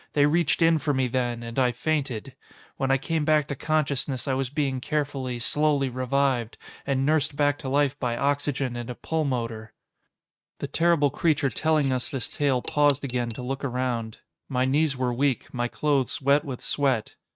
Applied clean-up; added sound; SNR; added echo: neural mask model RNNoise.